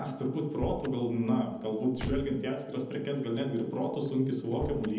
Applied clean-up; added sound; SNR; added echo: none; Slam / Car; 13 dB; reverberation time 0.8 s.